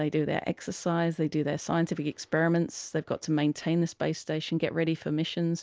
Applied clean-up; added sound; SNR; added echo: none; none; none; none.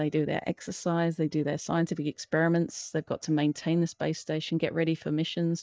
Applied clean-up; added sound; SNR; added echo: neural mask model DeepFilterNet 3.